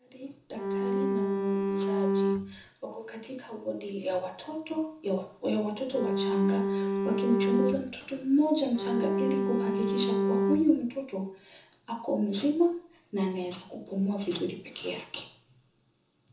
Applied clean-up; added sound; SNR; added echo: none; Bowed string instrument; -3 dB; reverberation time 0.6 s.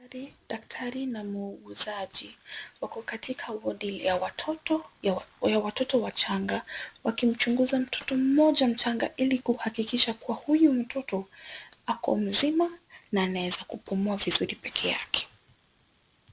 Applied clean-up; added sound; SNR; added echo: none; none; none; none.